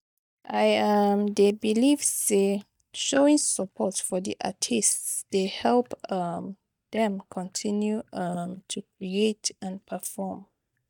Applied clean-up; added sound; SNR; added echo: neural mask model DeepFilterNet 3.